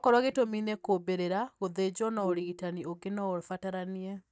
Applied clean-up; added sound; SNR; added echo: neural mask model DeepFilterNet 3.